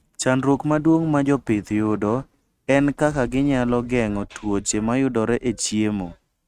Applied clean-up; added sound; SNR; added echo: neural mask model RNNoise.